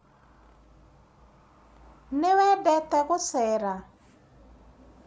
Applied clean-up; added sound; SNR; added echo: none; none; none; none.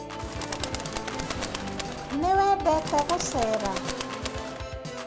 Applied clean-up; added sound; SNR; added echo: none; Organ + Bird; 4 dB; none.